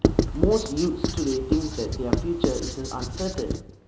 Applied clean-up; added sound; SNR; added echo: none; Writing; -1 dB; none.